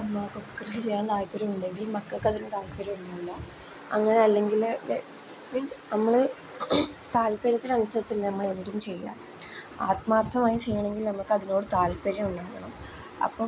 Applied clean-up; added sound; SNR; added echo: none; none; none; none.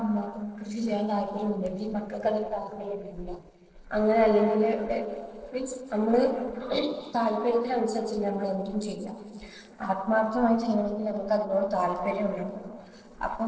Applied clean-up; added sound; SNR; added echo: neural separator model SepFormer DNS4.